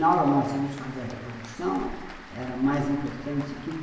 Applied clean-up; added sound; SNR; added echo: none; Applause; 17 dB; reverberation time 1.0 s.